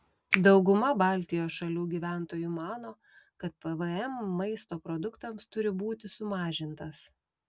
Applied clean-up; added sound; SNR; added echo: none; Finger snapping; 1 dB; none.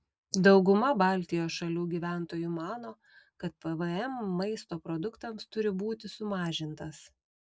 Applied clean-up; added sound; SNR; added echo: neural mask model Resemble Enhance denoiser.